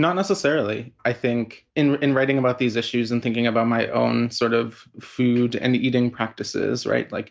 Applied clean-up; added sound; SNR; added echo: none; none; none; none.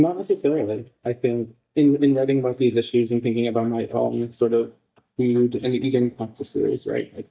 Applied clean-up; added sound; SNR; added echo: neural mask model DeepFilterNet 3.